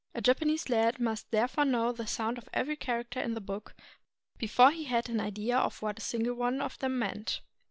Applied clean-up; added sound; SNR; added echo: none; none; none; none.